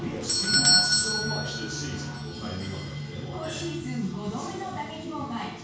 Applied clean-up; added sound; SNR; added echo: none; Doorbell; -4 dB; reverberation time 0.6 s.